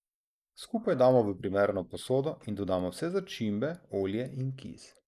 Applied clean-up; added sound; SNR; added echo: neural mask model Resemble Enhance denoiser.